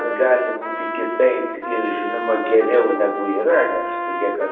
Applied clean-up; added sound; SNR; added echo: none; Trumpet; 6 dB; reverberation time 0.9 s.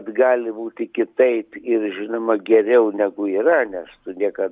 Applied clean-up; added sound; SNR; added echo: none; none; none; none.